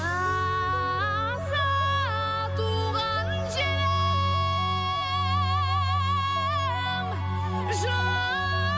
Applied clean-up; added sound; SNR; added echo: none; none; none; none.